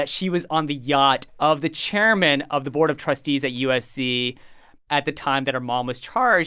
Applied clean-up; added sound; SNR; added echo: none; none; none; none.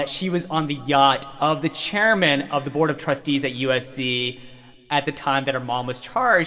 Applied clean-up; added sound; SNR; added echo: none; none; none; reverberation time 1.6 s.